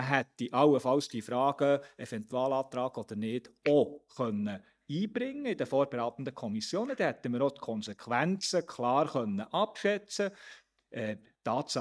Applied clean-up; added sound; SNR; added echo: neural mask model DeepFilterNet 3.